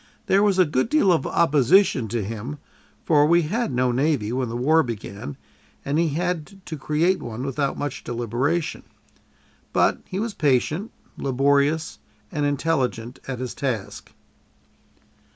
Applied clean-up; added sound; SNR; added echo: none; none; none; none.